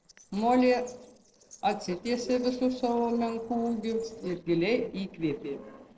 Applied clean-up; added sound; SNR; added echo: neural separator model SepFormer DNS4.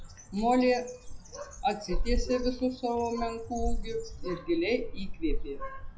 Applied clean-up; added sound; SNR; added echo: classical method WPE with log-MMSE.